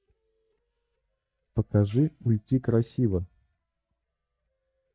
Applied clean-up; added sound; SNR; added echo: neural mask model DeepFilterNet 3.